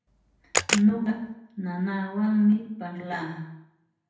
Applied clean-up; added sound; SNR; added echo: none; Camera; 3 dB; reverberation time 0.7 s.